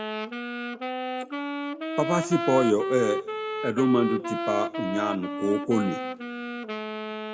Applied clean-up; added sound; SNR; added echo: none; Wind instrument, woodwind instrument; 3 dB; reverberation time 0.9 s.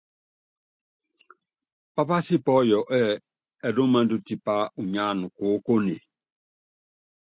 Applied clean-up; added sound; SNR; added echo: none; none; none; none.